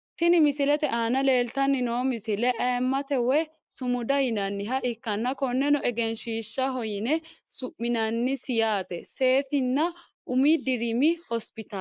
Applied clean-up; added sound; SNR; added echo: neural mask model Resemble Enhance denoiser.